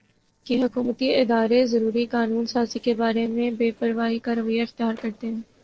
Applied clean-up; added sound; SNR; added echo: neural separator model SepFormer DNS4.